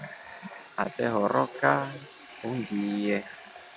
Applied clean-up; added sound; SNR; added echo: none; Water tap, faucet; 16 dB; none.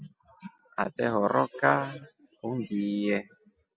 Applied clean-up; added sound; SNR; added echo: none; none; none; none.